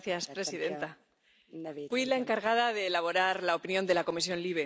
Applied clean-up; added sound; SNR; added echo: none; none; none; none.